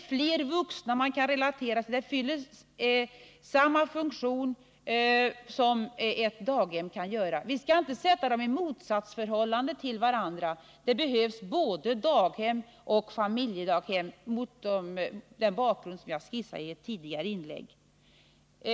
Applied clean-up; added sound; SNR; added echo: none; none; none; none.